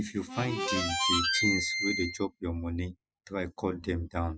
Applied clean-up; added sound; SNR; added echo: classical method spectral subtraction.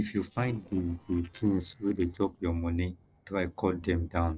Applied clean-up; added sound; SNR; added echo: neural separator model SepFormer DNS4.